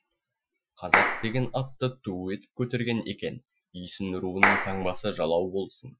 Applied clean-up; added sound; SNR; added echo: classical method Wiener filter.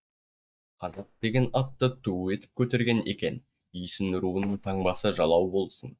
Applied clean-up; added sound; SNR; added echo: neural mask model DeepFilterNet 3.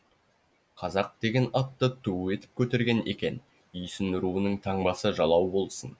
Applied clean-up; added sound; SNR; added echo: none; none; none; none.